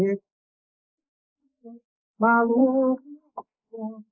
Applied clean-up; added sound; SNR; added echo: neural mask model Resemble Enhance denoiser.